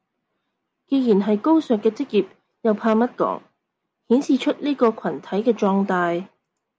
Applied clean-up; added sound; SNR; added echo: none; none; none; none.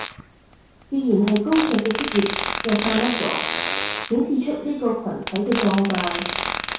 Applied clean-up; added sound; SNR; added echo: none; Fart; 3 dB; reverberation time 0.6 s.